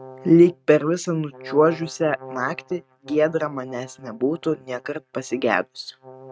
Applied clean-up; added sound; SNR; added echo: neural mask model RNNoise.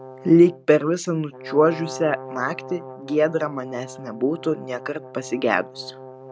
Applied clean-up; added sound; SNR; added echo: none; Brass instrument; 16 dB; none.